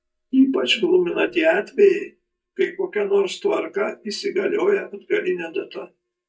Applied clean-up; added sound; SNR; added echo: neural mask model DeepFilterNet 3.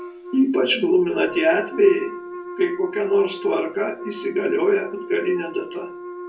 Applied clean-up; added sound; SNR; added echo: none; Wind instrument, woodwind instrument; 13 dB; reverberation time 0.2 s.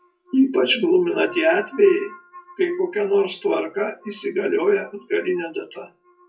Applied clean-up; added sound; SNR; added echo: classical method WPE with log-MMSE.